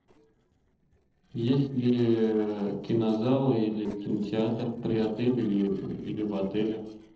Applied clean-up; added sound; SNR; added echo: neural separator model SepFormer DNS4.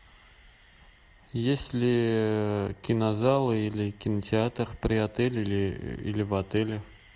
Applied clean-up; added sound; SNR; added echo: none; none; none; none.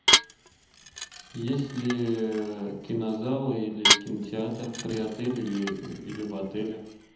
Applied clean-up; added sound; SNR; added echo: none; Dishes, pots, and pans / Glass; -1 dB; reverberation time 0.8 s.